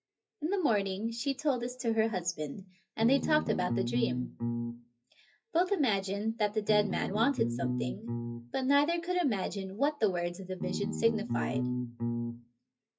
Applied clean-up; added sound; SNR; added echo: classical method WPE with log-MMSE.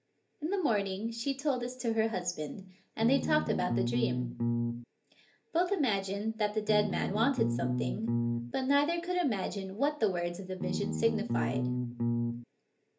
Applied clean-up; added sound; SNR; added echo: none; Bass guitar; -1 dB; reverberation time 0.3 s.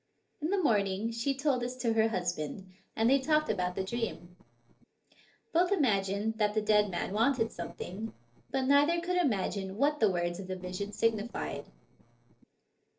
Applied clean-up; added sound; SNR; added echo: neural separator model SepFormer DNS4.